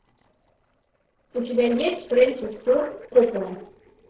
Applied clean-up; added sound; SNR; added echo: neural separator model SepFormer DNS4.